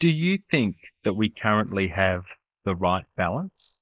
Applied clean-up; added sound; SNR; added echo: neural mask model Resemble Enhance denoiser.